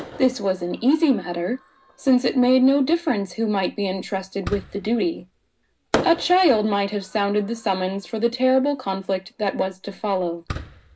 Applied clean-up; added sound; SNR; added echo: none; Fireworks; 15 dB; reverberation time 0.2 s.